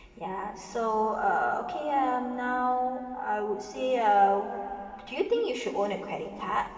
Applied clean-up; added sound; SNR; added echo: none; none; none; reverberation time 2.7 s.